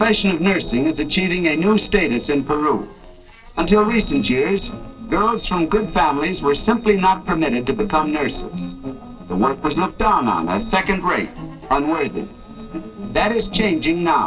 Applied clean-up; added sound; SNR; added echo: neural separator model SepFormer DNS4.